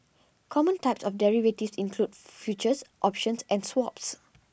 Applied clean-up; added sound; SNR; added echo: none; none; none; none.